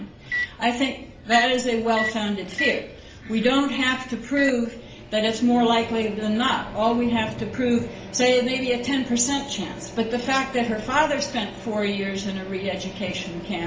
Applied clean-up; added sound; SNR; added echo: none; Microwave oven; 11 dB; reverberation time 0.5 s.